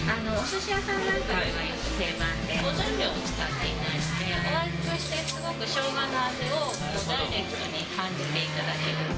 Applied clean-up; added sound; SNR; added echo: none; Wind instrument, woodwind instrument; 15 dB; none.